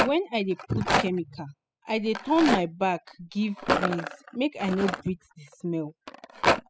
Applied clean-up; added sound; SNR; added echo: classical method spectral subtraction.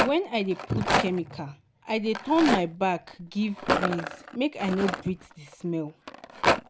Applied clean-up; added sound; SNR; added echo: none; Rattle; 2 dB; none.